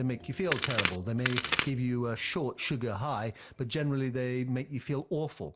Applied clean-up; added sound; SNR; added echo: none; Crack; -3 dB; none.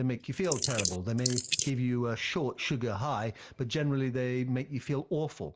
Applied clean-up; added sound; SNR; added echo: neural mask model Resemble Enhance denoiser.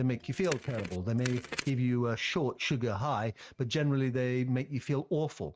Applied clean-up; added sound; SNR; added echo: neural mask model RNNoise.